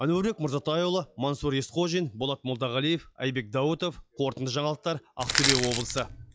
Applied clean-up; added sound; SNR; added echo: classical method log-MMSE.